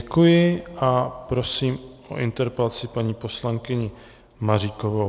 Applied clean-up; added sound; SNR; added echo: none; none; none; none.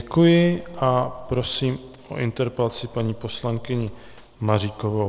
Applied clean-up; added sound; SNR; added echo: none; Gunshot, gunfire; 19 dB; none.